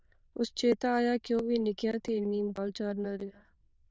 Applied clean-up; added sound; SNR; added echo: neural diffusion model UNIVERSE++.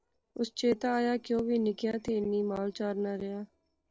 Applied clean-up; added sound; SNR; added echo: neural separator model SepFormer DNS4.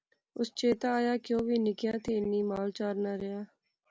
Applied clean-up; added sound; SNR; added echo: none; none; none; none.